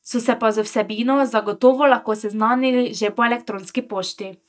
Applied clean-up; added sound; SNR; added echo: neural mask model DeepFilterNet 3.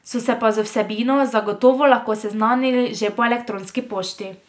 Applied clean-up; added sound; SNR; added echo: none; none; none; none.